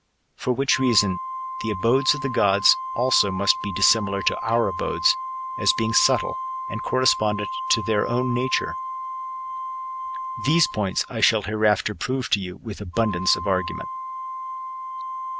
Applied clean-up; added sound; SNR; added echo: none; Organ; 7 dB; none.